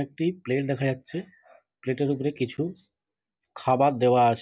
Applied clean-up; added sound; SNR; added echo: none; none; none; none.